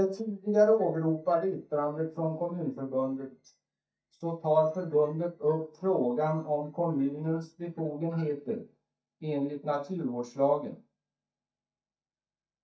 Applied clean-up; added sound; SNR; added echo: neural mask model DeepFilterNet 3.